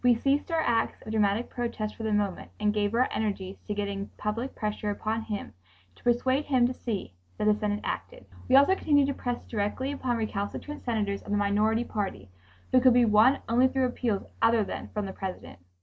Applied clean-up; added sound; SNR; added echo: none; none; none; none.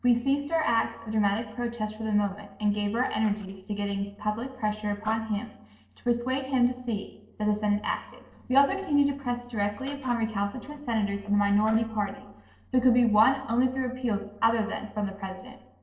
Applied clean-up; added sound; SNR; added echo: neural separator model SepFormer DNS4.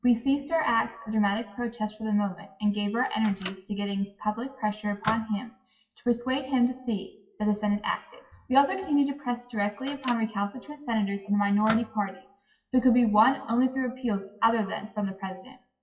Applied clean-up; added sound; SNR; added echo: classical method WPE with log-MMSE.